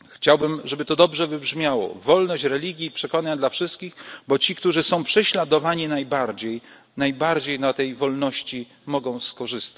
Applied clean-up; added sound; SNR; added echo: none; none; none; none.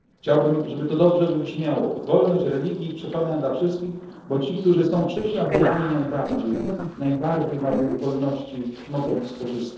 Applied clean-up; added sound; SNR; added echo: neural separator model SepFormer DNS4.